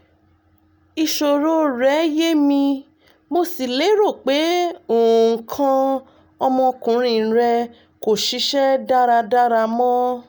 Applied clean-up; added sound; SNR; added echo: none; none; none; none.